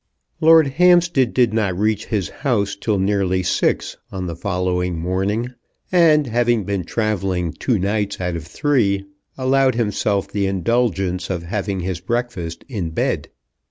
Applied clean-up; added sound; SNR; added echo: none; none; none; none.